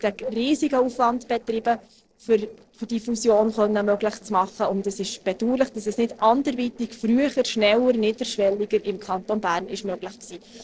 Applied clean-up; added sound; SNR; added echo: neural separator model SepFormer DNS4.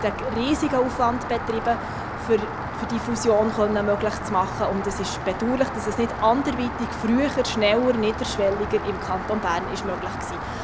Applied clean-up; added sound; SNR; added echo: none; Rain; 6 dB; none.